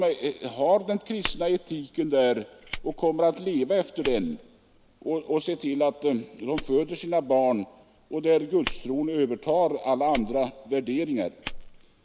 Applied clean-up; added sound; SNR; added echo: none; Fire; 12 dB; none.